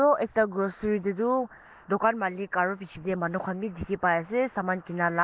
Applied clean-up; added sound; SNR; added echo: neural mask model Resemble Enhance denoiser.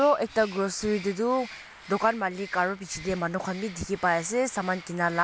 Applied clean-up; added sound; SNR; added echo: none; Bird; 19 dB; none.